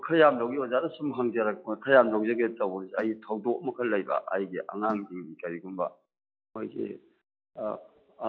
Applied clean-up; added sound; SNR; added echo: classical method log-MMSE.